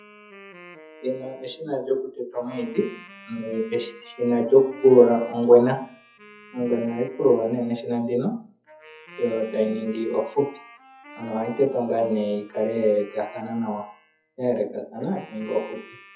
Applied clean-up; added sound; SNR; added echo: classical method WPE with log-MMSE.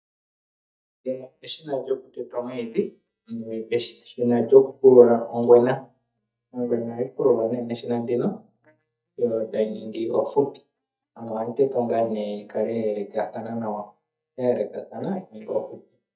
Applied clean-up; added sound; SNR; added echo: neural mask model DeepFilterNet 3.